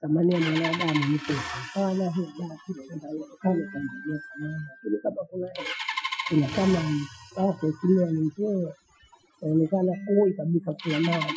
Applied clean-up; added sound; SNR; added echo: classical method Wiener filter.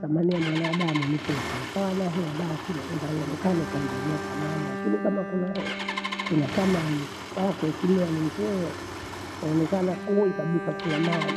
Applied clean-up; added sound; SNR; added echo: none; Engine starting + Bowed string instrument; 6 dB; none.